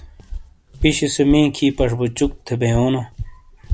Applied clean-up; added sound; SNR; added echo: none; Walk, footsteps; 10 dB; none.